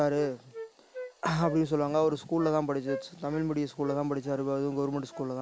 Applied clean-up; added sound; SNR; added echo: none; Wind instrument, woodwind instrument; 15 dB; none.